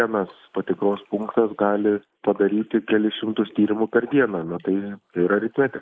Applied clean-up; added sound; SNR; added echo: neural mask model Resemble Enhance denoiser.